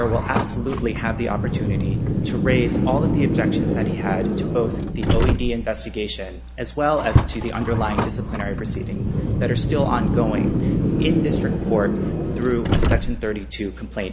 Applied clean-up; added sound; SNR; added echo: none; Car; -3 dB; none.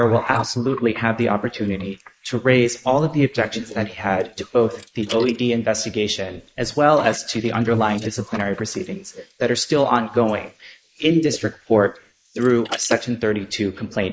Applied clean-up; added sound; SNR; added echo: neural mask model Resemble Enhance denoiser.